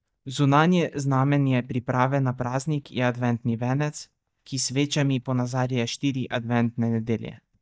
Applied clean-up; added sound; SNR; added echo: neural mask model DeepFilterNet 3.